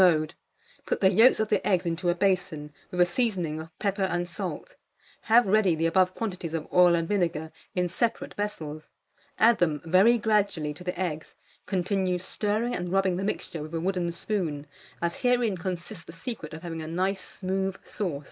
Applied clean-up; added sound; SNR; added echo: neural mask model Resemble Enhance denoiser.